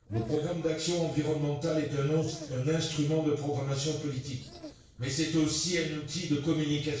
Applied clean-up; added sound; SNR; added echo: neural separator model SepFormer DNS4.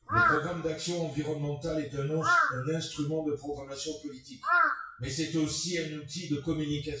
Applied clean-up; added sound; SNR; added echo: classical method WPE with log-MMSE.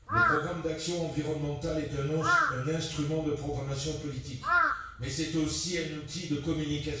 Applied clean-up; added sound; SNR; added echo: none; Crow; 1 dB; reverberation time 0.6 s.